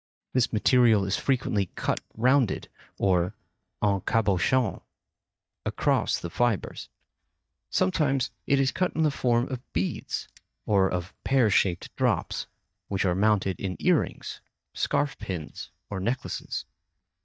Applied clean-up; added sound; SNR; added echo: neural mask model DeepFilterNet 3.